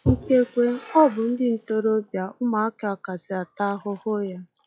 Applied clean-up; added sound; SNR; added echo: classical method log-MMSE.